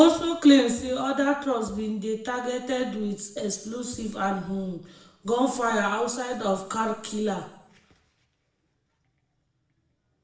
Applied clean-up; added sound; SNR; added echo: none; none; none; reverberation time 0.7 s.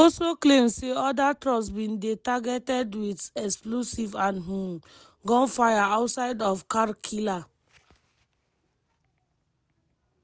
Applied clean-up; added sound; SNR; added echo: none; none; none; none.